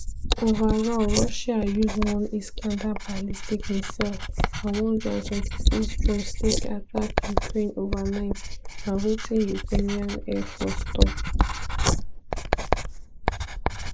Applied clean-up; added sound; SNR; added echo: neural mask model Resemble Enhance denoiser.